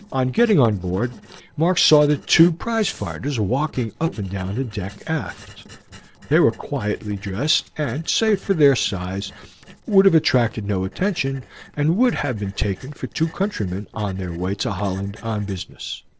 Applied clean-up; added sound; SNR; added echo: neural separator model SepFormer DNS4.